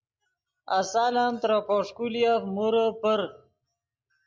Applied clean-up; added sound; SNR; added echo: none; none; none; none.